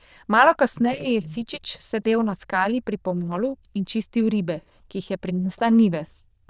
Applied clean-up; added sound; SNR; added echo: neural diffusion model UNIVERSE++.